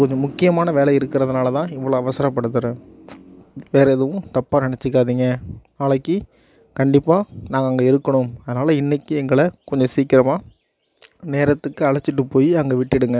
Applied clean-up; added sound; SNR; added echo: none; none; none; none.